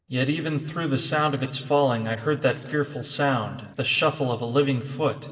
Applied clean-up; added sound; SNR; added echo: neural separator model SepFormer DNS4.